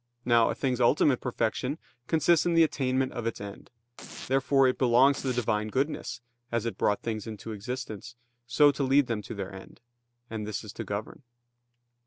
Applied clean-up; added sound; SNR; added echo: none; Domestic sounds, home sounds; 18 dB; none.